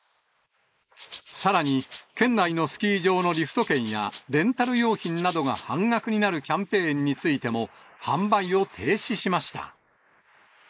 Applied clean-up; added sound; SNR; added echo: neural mask model Resemble Enhance denoiser.